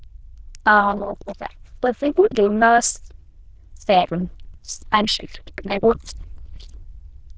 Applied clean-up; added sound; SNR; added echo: neural diffusion model UNIVERSE++.